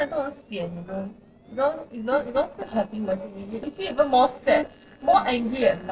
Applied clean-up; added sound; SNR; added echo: neural separator model SepFormer DNS4.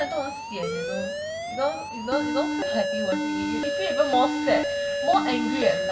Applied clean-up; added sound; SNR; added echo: none; Alarm; 1 dB; reverberation time 0.7 s.